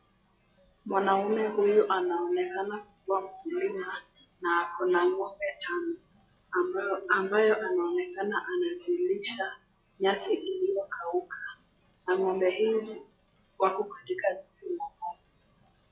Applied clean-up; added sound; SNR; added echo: classical method log-MMSE.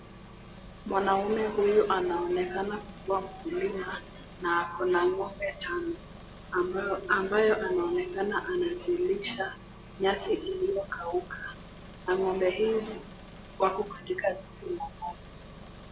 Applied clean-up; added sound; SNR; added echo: none; Engine; 16 dB; none.